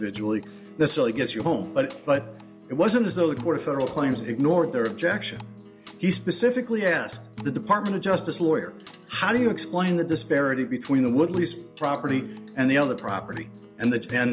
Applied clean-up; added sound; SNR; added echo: none; Acoustic guitar; 15 dB; none.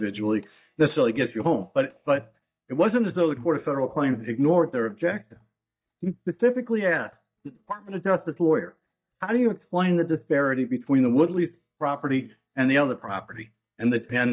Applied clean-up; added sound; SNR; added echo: neural mask model DeepFilterNet 3.